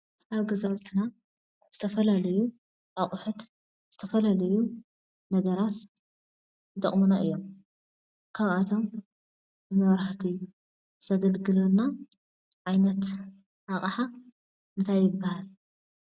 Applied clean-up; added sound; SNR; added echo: none; none; none; none.